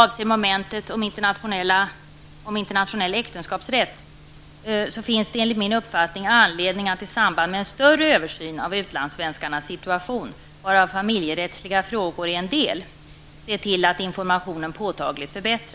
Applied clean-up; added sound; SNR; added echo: none; none; none; none.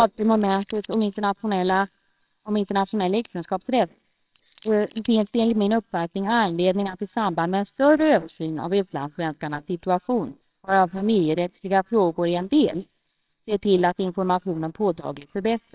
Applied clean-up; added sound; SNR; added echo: neural separator model SepFormer WHAMR!.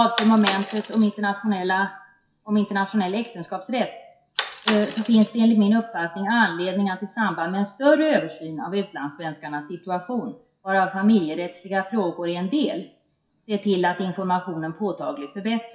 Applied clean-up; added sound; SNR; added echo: classical method WPE with log-MMSE.